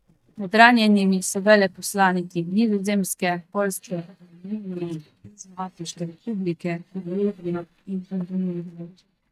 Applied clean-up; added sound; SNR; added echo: neural mask model DeepFilterNet 3.